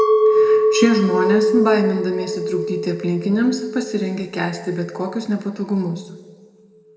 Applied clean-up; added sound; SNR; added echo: none; Chink, clink; 0 dB; reverberation time 1.4 s.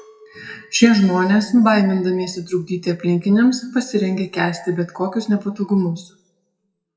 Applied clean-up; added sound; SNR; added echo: classical method WPE with log-MMSE.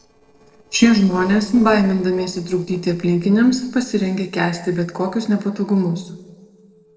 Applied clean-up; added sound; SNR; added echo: neural separator model SepFormer DNS4.